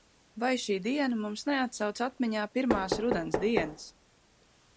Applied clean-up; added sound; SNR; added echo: none; Knock; 7 dB; none.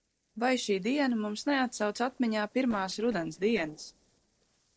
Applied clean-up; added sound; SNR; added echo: neural separator model SepFormer DNS4.